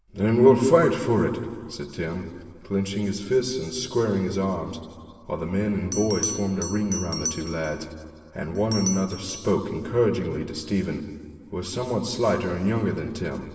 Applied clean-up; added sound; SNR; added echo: none; Bell; 15 dB; reverberation time 1.9 s.